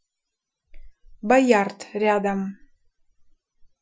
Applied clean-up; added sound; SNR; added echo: classical method Wiener filter.